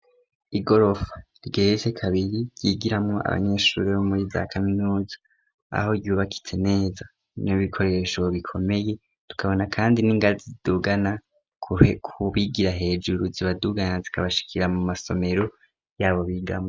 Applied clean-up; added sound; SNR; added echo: none; none; none; none.